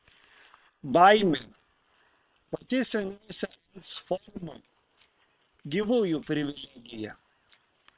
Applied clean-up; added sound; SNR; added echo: neural separator model SepFormer WHAM!.